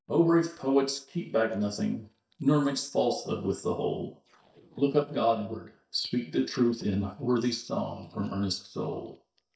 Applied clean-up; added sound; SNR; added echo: neural mask model DeepFilterNet 3.